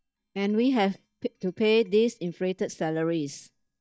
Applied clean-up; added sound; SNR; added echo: neural mask model DeepFilterNet 3.